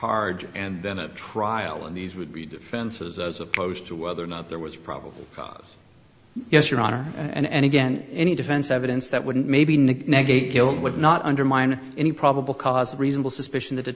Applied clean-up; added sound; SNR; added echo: none; Finger snapping; 15 dB; none.